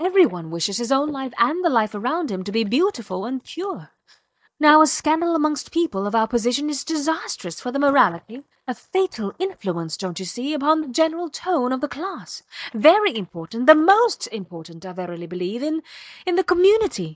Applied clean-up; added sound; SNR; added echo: neural mask model DeepFilterNet 3.